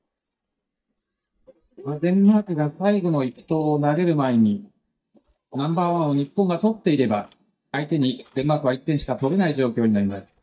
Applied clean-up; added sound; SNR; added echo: neural mask model DeepFilterNet 3.